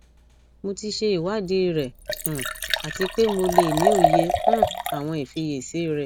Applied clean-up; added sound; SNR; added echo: none; Liquid; 0 dB; none.